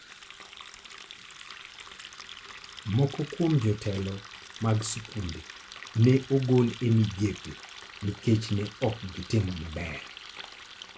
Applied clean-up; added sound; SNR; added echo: none; Water tap, faucet; 16 dB; none.